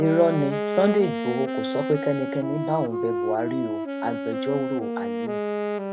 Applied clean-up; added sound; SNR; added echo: none; Wind instrument, woodwind instrument; 3 dB; none.